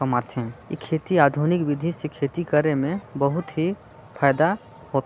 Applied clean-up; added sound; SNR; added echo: none; none; none; none.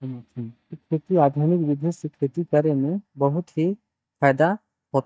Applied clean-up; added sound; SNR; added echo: neural mask model DeepFilterNet 3.